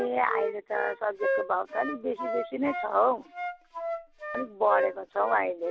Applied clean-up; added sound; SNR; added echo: none; Wind instrument, woodwind instrument; 5 dB; none.